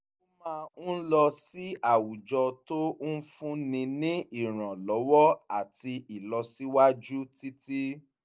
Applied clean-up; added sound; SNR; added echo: none; none; none; none.